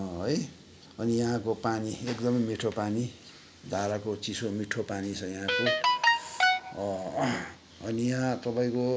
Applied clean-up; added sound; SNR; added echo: none; none; none; none.